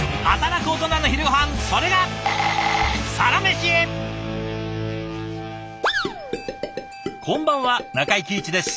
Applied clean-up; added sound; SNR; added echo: none; Wind instrument, woodwind instrument; 18 dB; none.